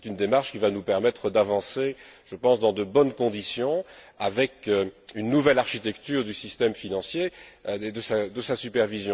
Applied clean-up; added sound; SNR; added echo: none; none; none; none.